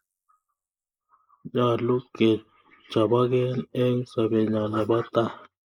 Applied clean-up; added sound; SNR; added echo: neural mask model Resemble Enhance denoiser.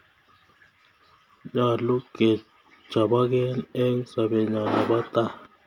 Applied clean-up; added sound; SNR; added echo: none; none; none; none.